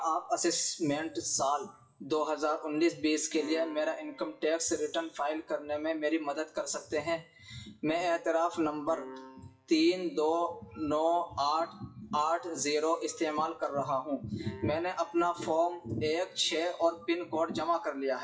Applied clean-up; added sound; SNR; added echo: classical method WPE with log-MMSE.